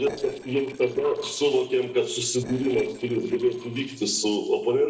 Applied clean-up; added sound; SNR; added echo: neural separator model SepFormer DNS4.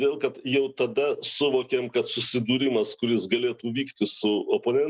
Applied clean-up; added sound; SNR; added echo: none; none; none; none.